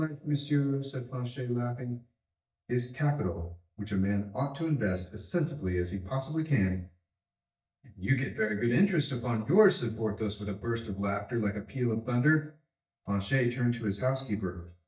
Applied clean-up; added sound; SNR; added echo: neural mask model DeepFilterNet 3.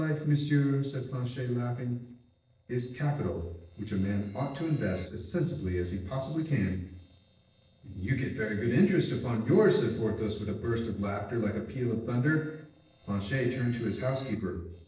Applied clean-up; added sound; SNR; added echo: neural separator model SepFormer DNS4.